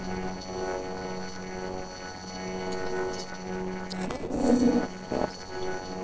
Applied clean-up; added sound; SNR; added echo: neural separator model SepFormer DNS4.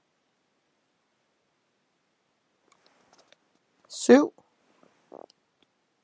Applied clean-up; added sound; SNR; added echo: none; none; none; none.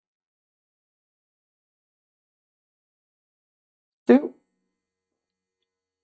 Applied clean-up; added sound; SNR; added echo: neural mask model DeepFilterNet 3.